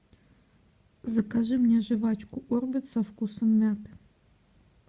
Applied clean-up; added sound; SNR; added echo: none; none; none; none.